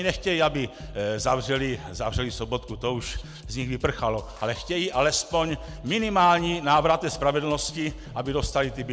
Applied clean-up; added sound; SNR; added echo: none; Drum kit; 15 dB; none.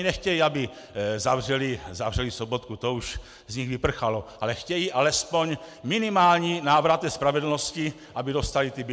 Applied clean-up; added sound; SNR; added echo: none; none; none; none.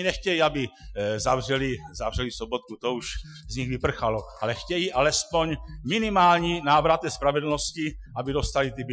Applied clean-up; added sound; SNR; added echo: classical method Wiener filter.